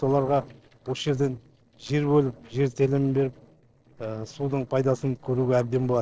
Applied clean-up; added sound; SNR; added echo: neural separator model SepFormer DNS4.